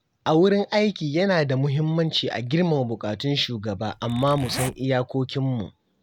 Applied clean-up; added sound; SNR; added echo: none; Zipper (clothing); 12 dB; none.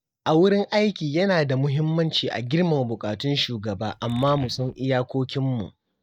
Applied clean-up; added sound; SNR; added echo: neural mask model DeepFilterNet 3.